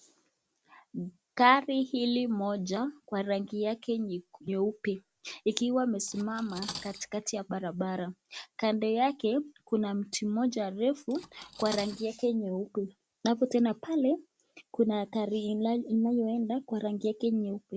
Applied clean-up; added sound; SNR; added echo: none; Cutlery, silverware; 17 dB; none.